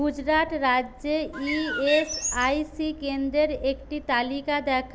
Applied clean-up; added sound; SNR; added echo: none; Bird; 6 dB; none.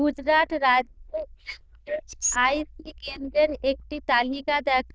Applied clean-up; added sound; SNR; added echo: neural diffusion model UNIVERSE++.